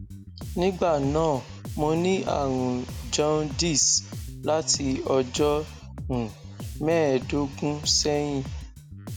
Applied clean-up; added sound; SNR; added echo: none; Bass guitar; 12 dB; none.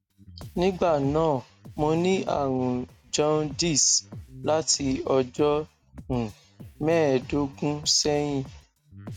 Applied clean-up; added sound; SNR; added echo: neural mask model RNNoise.